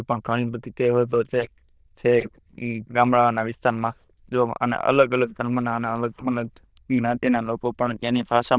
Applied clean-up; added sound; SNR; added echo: neural diffusion model UNIVERSE++.